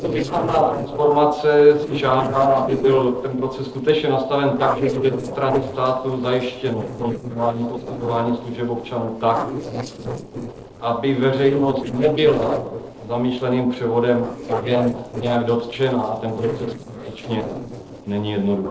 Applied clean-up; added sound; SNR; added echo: neural separator model SepFormer DNS4.